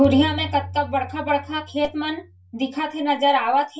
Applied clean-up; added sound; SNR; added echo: none; Tabla; 13 dB; reverberation time 0.1 s.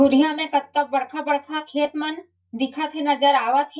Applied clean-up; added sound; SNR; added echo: neural mask model DeepFilterNet 3.